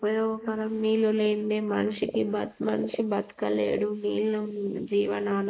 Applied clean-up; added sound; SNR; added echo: neural mask model Resemble Enhance denoiser.